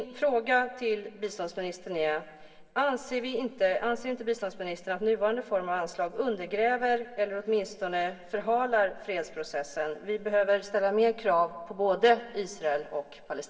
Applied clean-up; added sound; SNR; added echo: none; none; none; reverberation time 1.7 s.